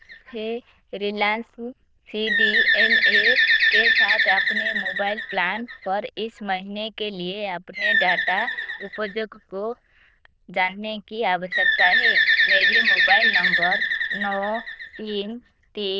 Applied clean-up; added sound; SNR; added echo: neural diffusion model UNIVERSE++.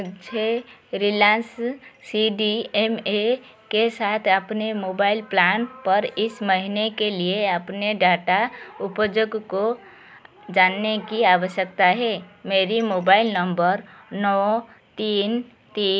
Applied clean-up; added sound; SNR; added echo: none; none; none; none.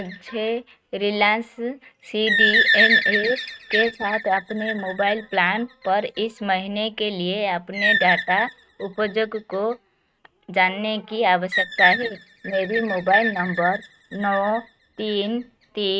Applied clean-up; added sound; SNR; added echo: neural mask model RNNoise.